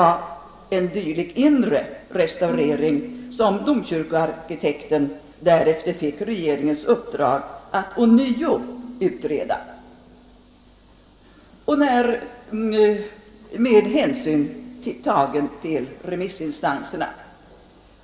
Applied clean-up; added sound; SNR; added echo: none; Marimba, xylophone / Wood; 16 dB; reverberation time 2.9 s.